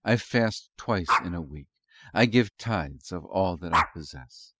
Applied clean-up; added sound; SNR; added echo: classical method spectral subtraction.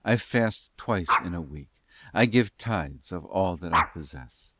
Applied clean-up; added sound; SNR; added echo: none; Dog; 5 dB; none.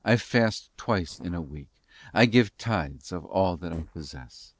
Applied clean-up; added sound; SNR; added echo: neural separator model SepFormer DNS4.